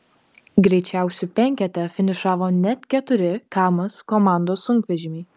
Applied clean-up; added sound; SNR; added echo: none; none; none; none.